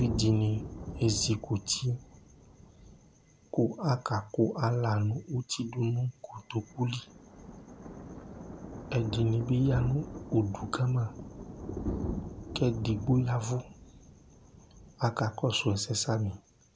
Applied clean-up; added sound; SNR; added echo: none; Thunder; 11 dB; none.